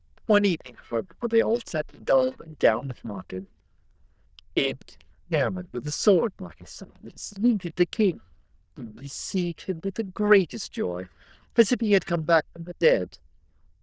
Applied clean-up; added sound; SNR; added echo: neural diffusion model UNIVERSE++.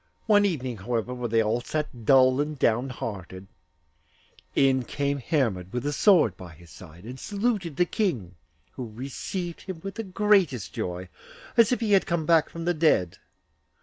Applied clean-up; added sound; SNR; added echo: none; none; none; none.